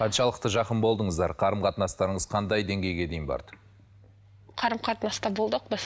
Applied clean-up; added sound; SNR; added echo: none; none; none; none.